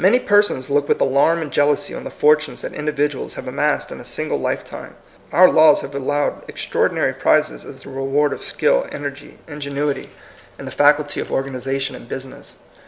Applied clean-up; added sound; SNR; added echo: none; none; none; none.